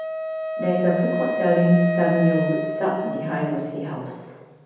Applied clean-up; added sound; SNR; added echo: none; Wind instrument, woodwind instrument; 5 dB; reverberation time 1.1 s.